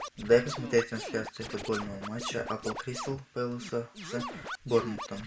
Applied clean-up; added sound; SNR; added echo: none; Scratching (performance technique); 10 dB; none.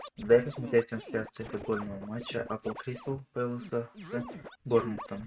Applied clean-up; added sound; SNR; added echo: neural mask model RNNoise.